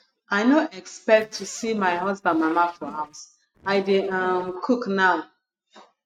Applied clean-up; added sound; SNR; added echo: neural mask model RNNoise.